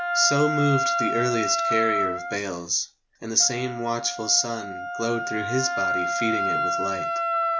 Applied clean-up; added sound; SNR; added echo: none; Wind instrument, woodwind instrument; 0 dB; none.